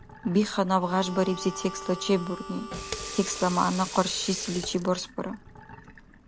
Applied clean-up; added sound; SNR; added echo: none; Sink (filling or washing) / Water tap, faucet + Harmonica; 11 dB; none.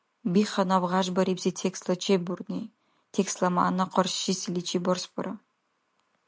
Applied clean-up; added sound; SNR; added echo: none; none; none; none.